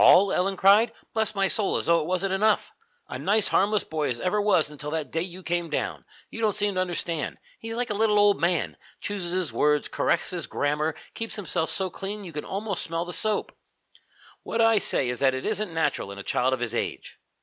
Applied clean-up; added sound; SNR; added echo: none; none; none; none.